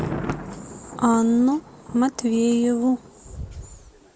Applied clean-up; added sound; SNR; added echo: none; Thunder; 12 dB; none.